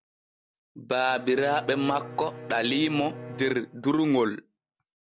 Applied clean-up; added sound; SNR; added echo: none; Bowed string instrument; 15 dB; none.